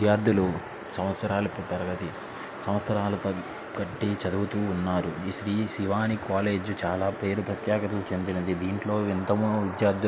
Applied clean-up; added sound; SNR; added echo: none; none; none; none.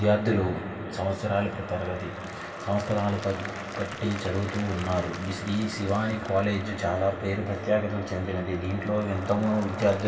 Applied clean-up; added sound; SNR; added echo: none; Applause / Crowd; 19 dB; reverberation time 2.4 s.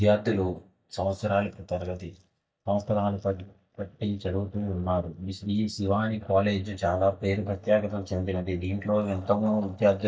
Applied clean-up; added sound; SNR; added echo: neural mask model DeepFilterNet 3.